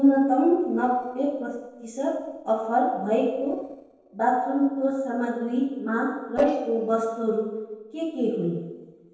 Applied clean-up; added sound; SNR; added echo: neural separator model SepFormer DNS4.